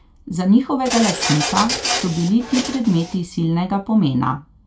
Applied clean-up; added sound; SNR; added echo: none; Printer; 5 dB; reverberation time 0.2 s.